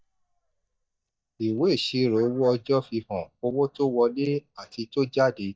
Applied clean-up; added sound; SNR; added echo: neural mask model DeepFilterNet 3.